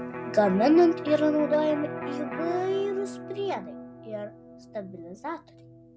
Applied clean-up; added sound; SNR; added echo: none; Electric guitar; 9 dB; none.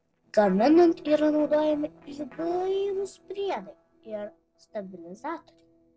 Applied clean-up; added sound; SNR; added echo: neural separator model SepFormer DNS4.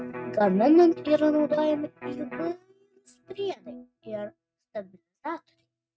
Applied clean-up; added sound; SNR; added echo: neural mask model RNNoise.